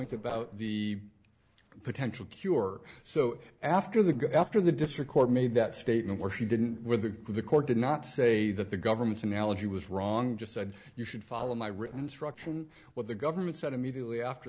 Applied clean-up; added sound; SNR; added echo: neural separator model SepFormer DNS4.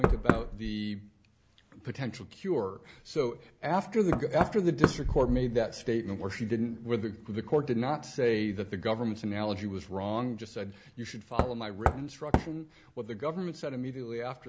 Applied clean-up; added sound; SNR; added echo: none; Knock; 4 dB; none.